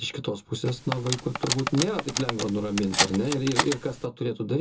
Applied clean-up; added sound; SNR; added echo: none; Cutlery, silverware; 3 dB; reverberation time 0.2 s.